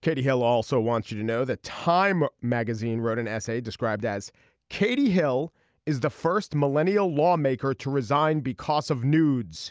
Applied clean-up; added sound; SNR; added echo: none; none; none; none.